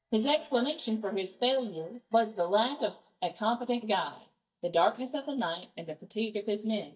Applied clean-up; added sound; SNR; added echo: neural mask model DeepFilterNet 3.